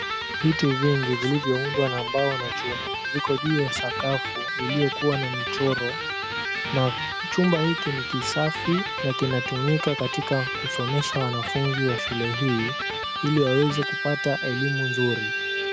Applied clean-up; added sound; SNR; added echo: none; Electric guitar; 3 dB; none.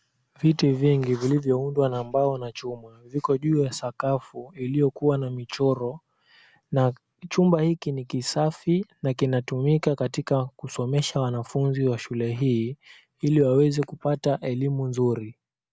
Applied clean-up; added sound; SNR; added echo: none; none; none; none.